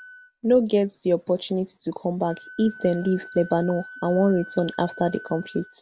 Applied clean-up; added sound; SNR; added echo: none; Wind instrument, woodwind instrument; 19 dB; none.